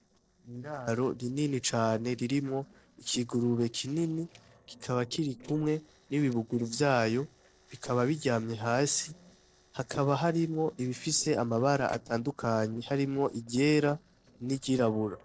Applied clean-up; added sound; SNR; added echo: neural separator model SepFormer DNS4.